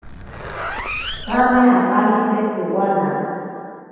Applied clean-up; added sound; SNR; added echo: none; Zipper (clothing); 10 dB; reverberation time 2.1 s.